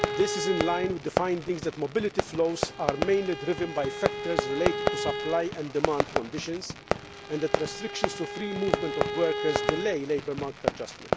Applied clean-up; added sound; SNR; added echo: none; Fireworks + Bowed string instrument; 1 dB; none.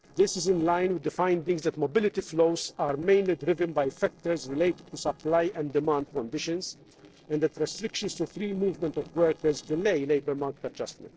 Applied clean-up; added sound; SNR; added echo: neural separator model SepFormer DNS4.